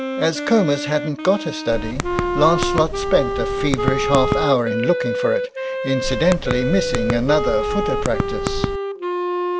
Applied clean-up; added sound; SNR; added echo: none; Wind instrument, woodwind instrument + Typing; 1 dB; none.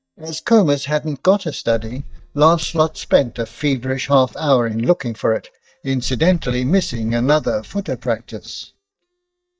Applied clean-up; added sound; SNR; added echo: neural mask model DeepFilterNet 3.